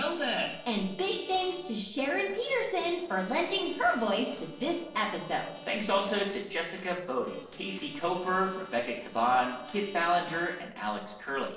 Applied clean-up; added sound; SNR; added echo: neural separator model SepFormer DNS4.